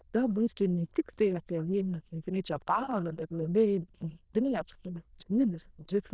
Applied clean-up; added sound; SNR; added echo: neural diffusion model UNIVERSE++.